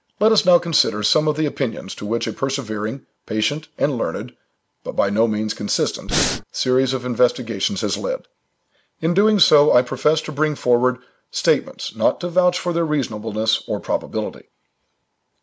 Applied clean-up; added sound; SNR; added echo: none; Breathing; 0 dB; none.